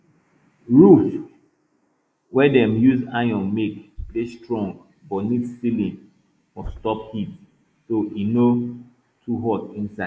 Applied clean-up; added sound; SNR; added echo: neural mask model Resemble Enhance denoiser.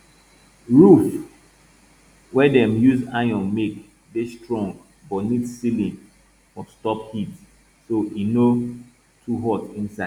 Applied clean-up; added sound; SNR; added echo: none; none; none; none.